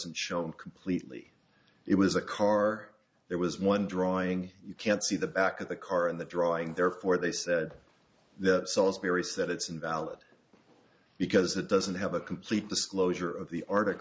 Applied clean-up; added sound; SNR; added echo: none; none; none; none.